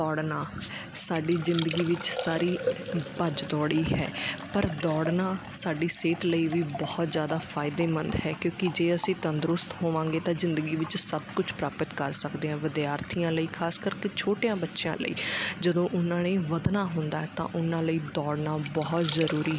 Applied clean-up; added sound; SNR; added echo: none; Liquid; 14 dB; none.